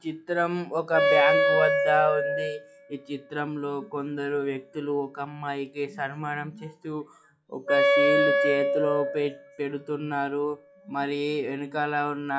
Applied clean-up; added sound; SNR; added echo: classical method log-MMSE.